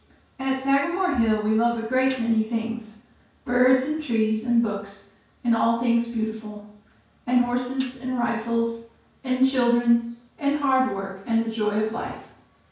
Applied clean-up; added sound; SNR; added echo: none; Hi-hat; 17 dB; reverberation time 0.5 s.